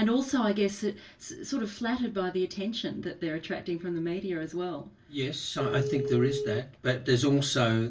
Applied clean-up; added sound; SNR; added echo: none; Telephone; 2 dB; reverberation time 0.2 s.